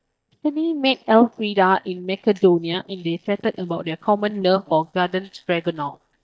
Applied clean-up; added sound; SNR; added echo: neural mask model DeepFilterNet 3.